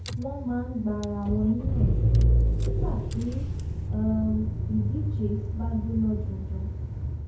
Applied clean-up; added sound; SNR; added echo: none; Engine / Car; -5 dB; reverberation time 0.6 s.